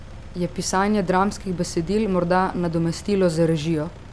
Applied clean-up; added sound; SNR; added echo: none; Engine; 16 dB; none.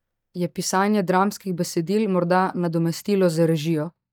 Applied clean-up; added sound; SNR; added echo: neural mask model DeepFilterNet 3.